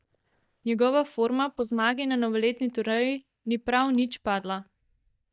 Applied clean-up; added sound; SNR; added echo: neural mask model DeepFilterNet 3.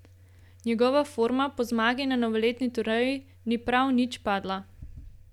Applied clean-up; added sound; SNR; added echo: none; none; none; none.